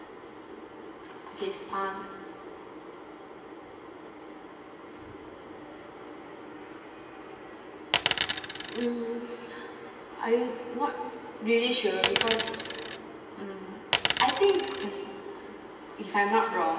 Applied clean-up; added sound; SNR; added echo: none; Coin (dropping); -5 dB; reverberation time 2.6 s.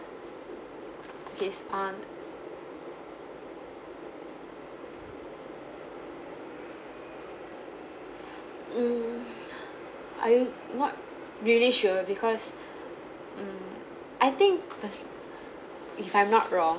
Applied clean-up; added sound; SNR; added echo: none; none; none; none.